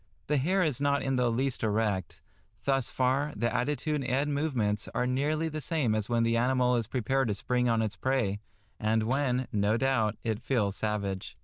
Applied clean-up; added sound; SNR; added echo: neural diffusion model UNIVERSE++.